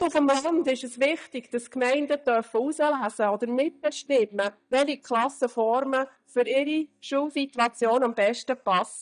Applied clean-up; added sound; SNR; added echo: neural mask model DeepFilterNet 3.